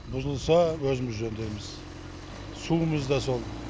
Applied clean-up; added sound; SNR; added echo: none; Accelerating, revving, vroom; 12 dB; none.